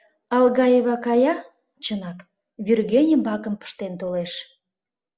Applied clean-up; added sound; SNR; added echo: none; none; none; none.